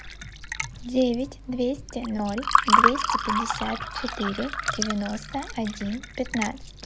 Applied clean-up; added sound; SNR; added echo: none; Fill (with liquid) / Water; -1 dB; none.